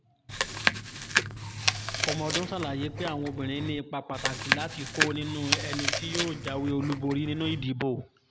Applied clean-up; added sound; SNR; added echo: none; Chewing, mastication; -1 dB; none.